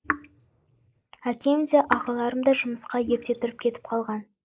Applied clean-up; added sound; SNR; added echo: neural mask model Resemble Enhance denoiser.